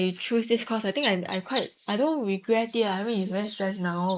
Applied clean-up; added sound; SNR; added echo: neural mask model Resemble Enhance denoiser.